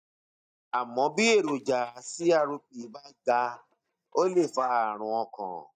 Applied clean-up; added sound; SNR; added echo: neural mask model DeepFilterNet 3.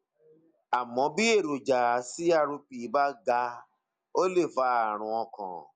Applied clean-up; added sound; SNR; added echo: none; none; none; none.